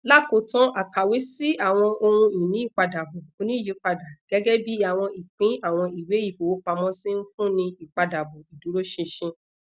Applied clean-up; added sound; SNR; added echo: none; none; none; none.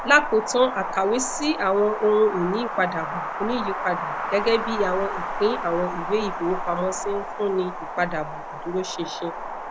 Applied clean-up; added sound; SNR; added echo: none; Wind; 6 dB; none.